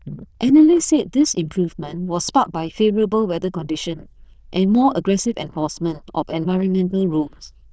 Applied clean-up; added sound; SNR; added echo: neural diffusion model UNIVERSE++.